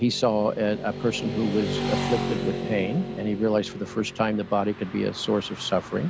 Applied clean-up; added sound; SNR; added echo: none; Motorcycle / Traffic noise, roadway noise; 7 dB; none.